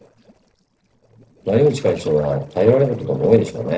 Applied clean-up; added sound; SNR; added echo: neural separator model SepFormer DNS4.